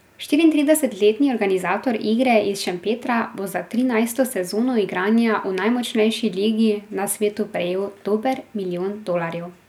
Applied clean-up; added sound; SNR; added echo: none; none; none; none.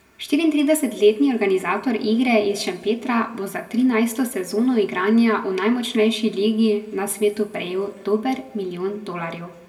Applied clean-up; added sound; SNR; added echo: none; none; none; reverberation time 1.3 s.